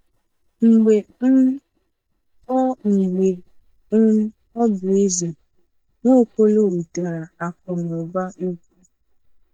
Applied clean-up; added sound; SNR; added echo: neural mask model DeepFilterNet 3.